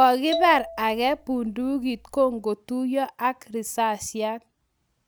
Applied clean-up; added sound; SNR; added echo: none; Marimba, xylophone; 10 dB; none.